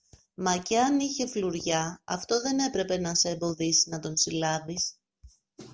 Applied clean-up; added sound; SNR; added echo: none; none; none; none.